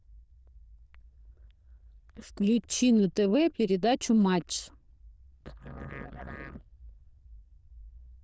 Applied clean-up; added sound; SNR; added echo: neural diffusion model UNIVERSE++.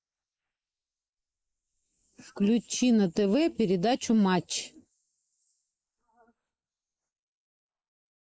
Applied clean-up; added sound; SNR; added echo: neural mask model Resemble Enhance denoiser.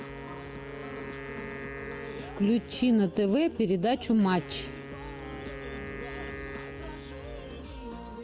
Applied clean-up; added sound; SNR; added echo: none; Wind instrument, woodwind instrument; 12 dB; none.